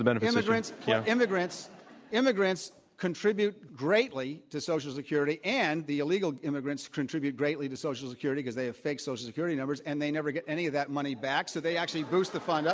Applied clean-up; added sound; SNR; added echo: none; none; none; none.